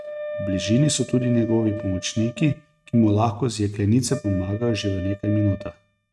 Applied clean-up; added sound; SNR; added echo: neural mask model RNNoise.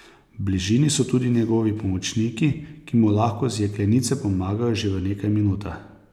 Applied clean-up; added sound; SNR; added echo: none; none; none; none.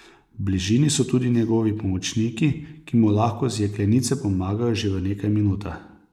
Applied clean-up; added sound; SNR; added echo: neural mask model Resemble Enhance denoiser.